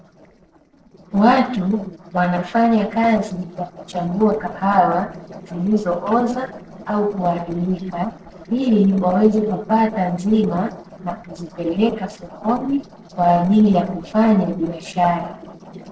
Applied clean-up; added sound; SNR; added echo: neural separator model SepFormer DNS4.